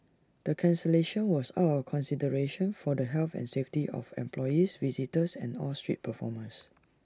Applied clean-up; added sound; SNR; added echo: none; none; none; none.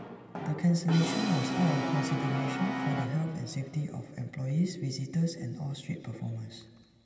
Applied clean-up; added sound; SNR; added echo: none; Brass instrument; 5 dB; reverberation time 2.0 s.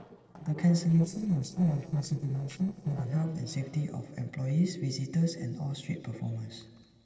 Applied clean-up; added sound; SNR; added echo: neural separator model SepFormer DNS4.